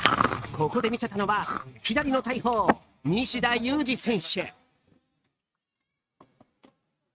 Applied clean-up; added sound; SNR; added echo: neural mask model RNNoise.